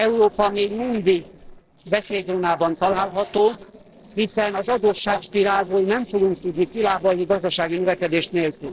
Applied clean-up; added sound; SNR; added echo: neural separator model SepFormer DNS4.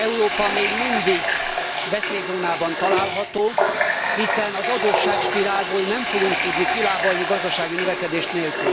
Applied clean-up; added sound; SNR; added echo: none; Water tap, faucet; -1 dB; none.